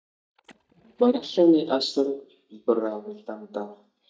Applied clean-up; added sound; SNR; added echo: neural mask model DeepFilterNet 3.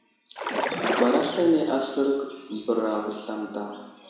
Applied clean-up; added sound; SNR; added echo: none; Splash, splatter; 4 dB; reverberation time 1.0 s.